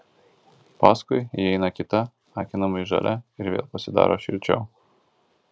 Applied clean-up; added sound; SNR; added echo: none; none; none; none.